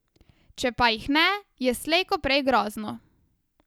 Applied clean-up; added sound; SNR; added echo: none; none; none; none.